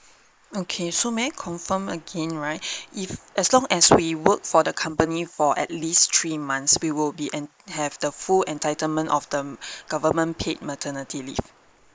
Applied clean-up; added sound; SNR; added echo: neural mask model Resemble Enhance denoiser.